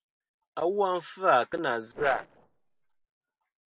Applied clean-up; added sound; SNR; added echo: neural separator model SepFormer DNS4.